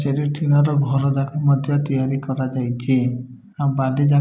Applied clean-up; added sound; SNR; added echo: none; none; none; none.